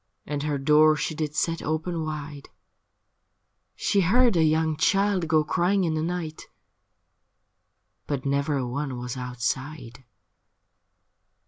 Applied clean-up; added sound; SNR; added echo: none; none; none; none.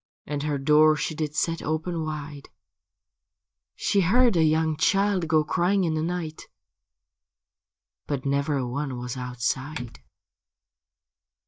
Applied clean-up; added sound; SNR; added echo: neural mask model DeepFilterNet 3.